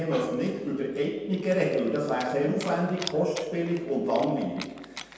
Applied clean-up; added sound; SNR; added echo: none; Chewing, mastication; 17 dB; reverberation time 1.1 s.